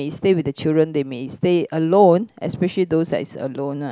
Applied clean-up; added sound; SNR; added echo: none; none; none; none.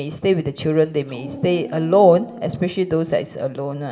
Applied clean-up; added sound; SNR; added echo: none; Dog; 16 dB; reverberation time 1.1 s.